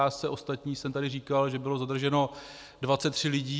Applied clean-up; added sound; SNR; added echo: none; none; none; none.